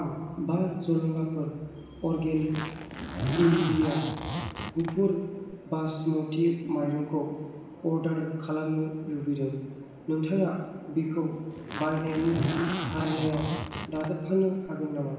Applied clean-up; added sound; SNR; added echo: none; Zipper (clothing); 4 dB; reverberation time 1.2 s.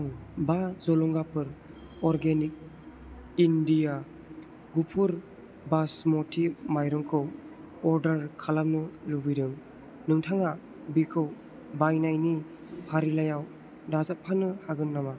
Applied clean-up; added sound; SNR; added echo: none; none; none; none.